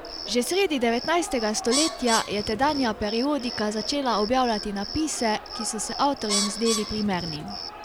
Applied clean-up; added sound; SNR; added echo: none; Bird + Cricket; 7 dB; none.